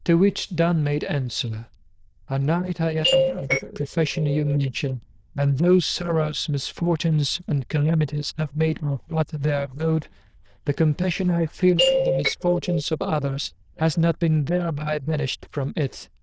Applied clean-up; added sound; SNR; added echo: neural diffusion model UNIVERSE++.